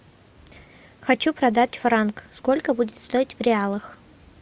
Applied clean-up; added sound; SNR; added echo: none; none; none; none.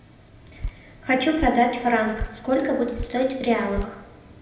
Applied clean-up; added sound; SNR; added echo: none; Drip; 12 dB; reverberation time 0.8 s.